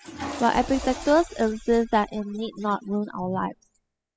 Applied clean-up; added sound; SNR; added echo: classical method spectral subtraction.